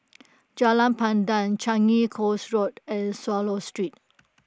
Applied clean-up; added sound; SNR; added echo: none; none; none; none.